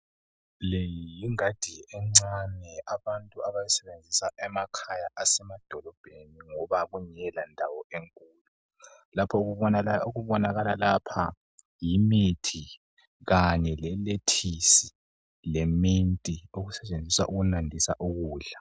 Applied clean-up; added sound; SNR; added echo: none; none; none; none.